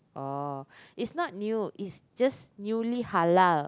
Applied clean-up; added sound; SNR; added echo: none; none; none; none.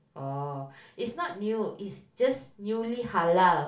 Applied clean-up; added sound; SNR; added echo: none; none; none; reverberation time 0.3 s.